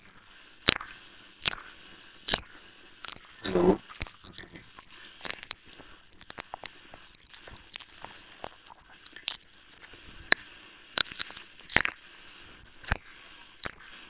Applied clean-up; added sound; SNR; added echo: neural separator model SepFormer WHAMR!.